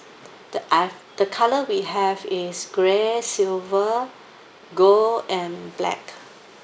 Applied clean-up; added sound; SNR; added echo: none; none; none; none.